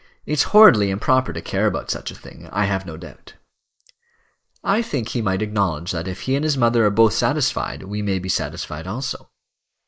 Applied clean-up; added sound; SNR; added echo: neural mask model Resemble Enhance denoiser.